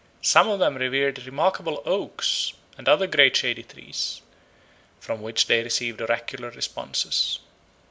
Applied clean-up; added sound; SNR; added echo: none; none; none; none.